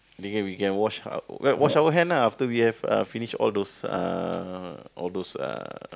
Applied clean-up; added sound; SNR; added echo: none; none; none; none.